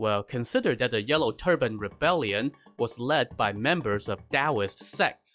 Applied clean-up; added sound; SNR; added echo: classical method log-MMSE.